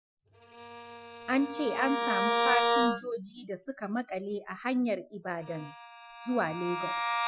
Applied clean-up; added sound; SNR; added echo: classical method Wiener filter.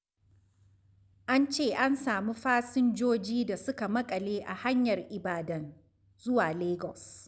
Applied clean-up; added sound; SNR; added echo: none; none; none; none.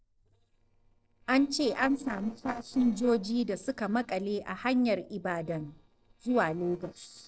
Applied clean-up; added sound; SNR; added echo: neural separator model SepFormer DNS4.